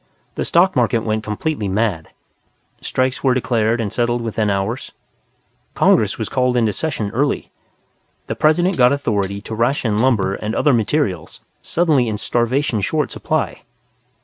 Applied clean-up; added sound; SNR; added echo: none; Hi-hat; 16 dB; none.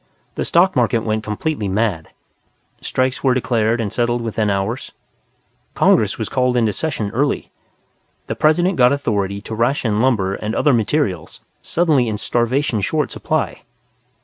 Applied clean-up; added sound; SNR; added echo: none; none; none; none.